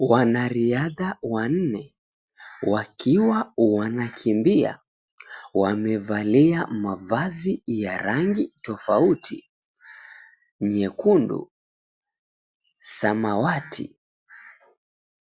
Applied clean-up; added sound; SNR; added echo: none; none; none; none.